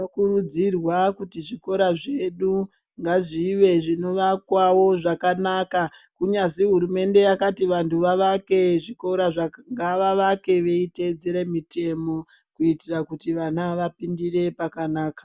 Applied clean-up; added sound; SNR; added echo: none; none; none; none.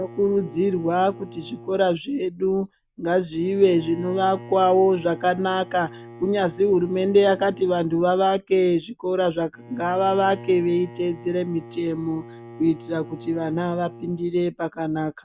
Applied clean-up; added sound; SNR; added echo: none; Bowed string instrument; 19 dB; none.